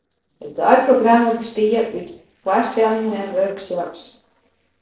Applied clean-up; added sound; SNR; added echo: neural separator model SepFormer DNS4.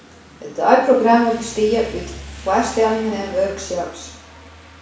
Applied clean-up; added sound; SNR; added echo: none; Rain; 18 dB; reverberation time 0.7 s.